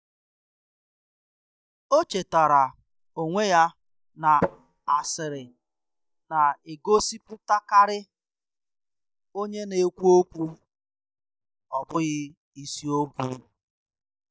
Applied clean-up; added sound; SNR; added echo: neural mask model DeepFilterNet 3.